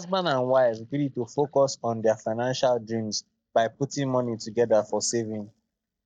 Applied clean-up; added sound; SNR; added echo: neural mask model DeepFilterNet 3.